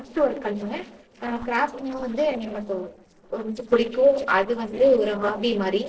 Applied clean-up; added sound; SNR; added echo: neural separator model SepFormer DNS4.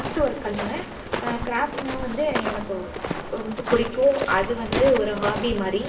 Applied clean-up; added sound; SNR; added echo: none; Walk, footsteps; 5 dB; reverberation time 0.6 s.